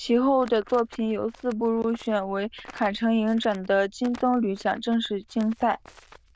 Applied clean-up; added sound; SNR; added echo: neural diffusion model UNIVERSE++.